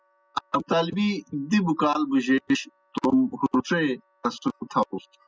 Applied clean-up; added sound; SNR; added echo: classical method spectral subtraction.